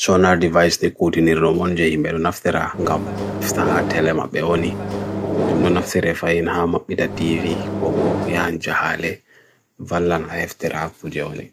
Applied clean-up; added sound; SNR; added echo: none; Microwave oven; 3 dB; none.